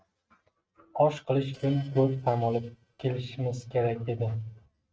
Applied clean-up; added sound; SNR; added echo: neural mask model RNNoise.